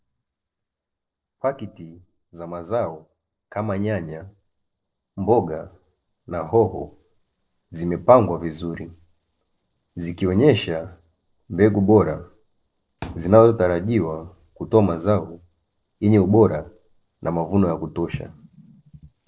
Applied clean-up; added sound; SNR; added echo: neural separator model SepFormer DNS4.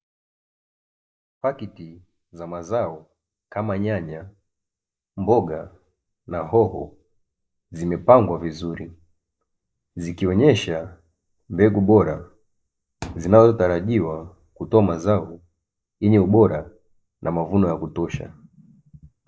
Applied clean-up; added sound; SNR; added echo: neural mask model DeepFilterNet 3.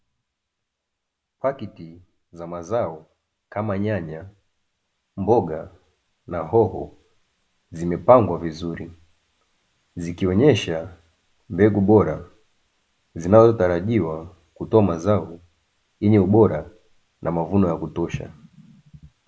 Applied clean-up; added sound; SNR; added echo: none; none; none; none.